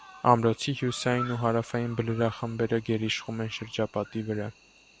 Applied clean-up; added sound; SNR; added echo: none; Cricket; 18 dB; none.